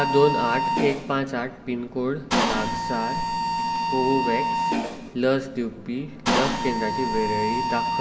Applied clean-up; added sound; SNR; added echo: none; Mechanisms; 0 dB; reverberation time 2.1 s.